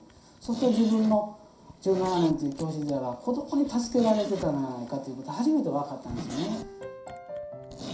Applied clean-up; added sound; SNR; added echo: none; Zipper (clothing); 14 dB; reverberation time 0.5 s.